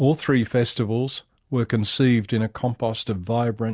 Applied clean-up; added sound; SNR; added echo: none; none; none; none.